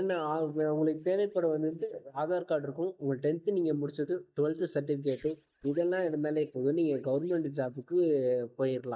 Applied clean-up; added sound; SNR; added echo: neural mask model DeepFilterNet 3.